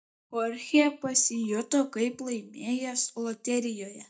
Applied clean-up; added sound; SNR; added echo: neural mask model DeepFilterNet 3.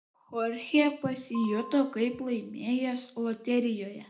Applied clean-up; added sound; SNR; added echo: none; Piano; 19 dB; reverberation time 0.3 s.